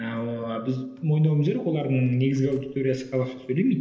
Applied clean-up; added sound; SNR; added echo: neural separator model SepFormer DNS4.